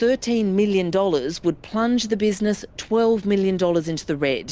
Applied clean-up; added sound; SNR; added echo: none; none; none; none.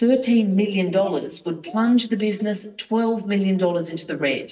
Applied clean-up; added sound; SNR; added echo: neural mask model DeepFilterNet 3.